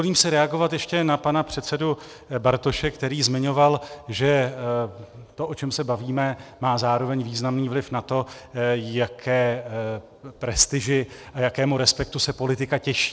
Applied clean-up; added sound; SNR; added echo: none; none; none; none.